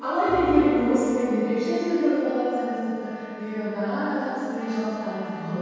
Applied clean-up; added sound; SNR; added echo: none; Trumpet; 20 dB; reverberation time 2.2 s.